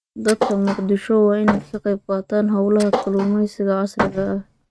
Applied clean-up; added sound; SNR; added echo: neural mask model RNNoise.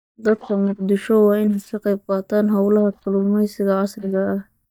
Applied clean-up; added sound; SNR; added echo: neural mask model DeepFilterNet 3.